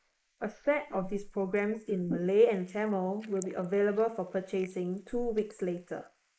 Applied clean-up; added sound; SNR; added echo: neural mask model Resemble Enhance denoiser.